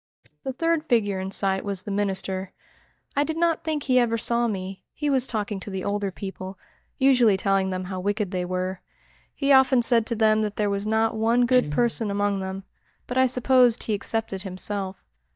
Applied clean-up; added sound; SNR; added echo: neural mask model DeepFilterNet 3.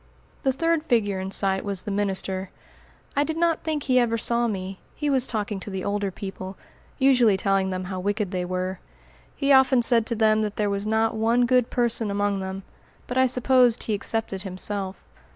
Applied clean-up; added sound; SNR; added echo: none; none; none; none.